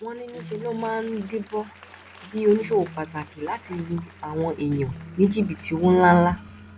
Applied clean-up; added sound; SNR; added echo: none; Applause / Crowd + Guitar; 19 dB; none.